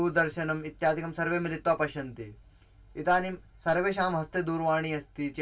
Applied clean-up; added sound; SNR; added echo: none; none; none; reverberation time 0.1 s.